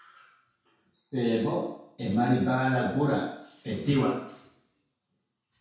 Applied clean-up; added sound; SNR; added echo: none; none; none; reverberation time 0.6 s.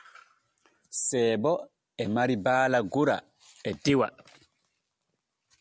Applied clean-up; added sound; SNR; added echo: none; none; none; none.